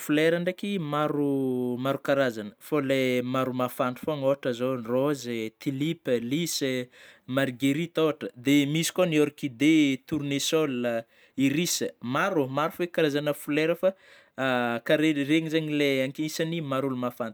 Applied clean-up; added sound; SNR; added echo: none; none; none; none.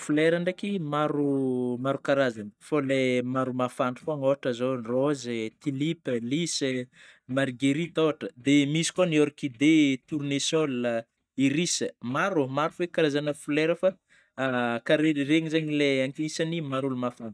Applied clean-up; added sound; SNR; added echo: neural mask model DeepFilterNet 3.